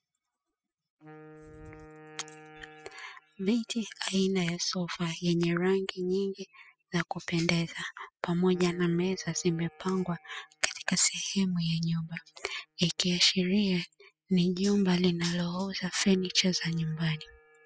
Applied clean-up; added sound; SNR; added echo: classical method spectral subtraction.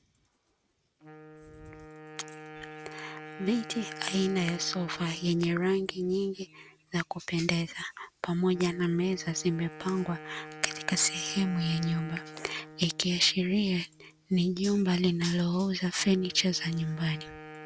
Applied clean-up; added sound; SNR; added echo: none; Wind instrument, woodwind instrument; 17 dB; none.